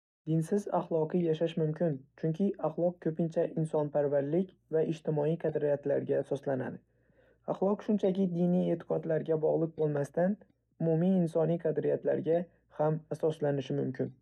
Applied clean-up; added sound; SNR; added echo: neural mask model DeepFilterNet 3.